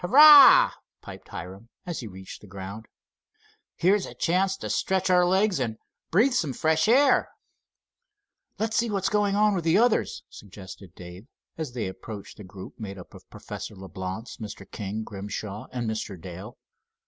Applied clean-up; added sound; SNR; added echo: none; none; none; none.